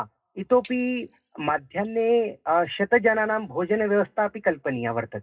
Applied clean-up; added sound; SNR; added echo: classical method WPE with log-MMSE.